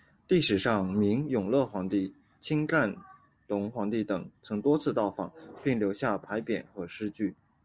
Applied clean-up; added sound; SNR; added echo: none; none; none; none.